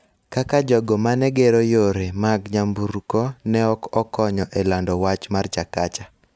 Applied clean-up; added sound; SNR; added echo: none; none; none; none.